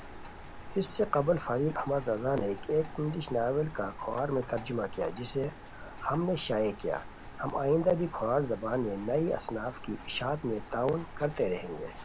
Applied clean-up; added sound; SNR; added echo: none; Rain; 13 dB; none.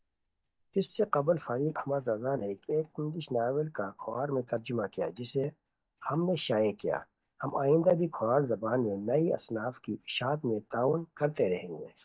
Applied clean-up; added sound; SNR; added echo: neural mask model DeepFilterNet 3.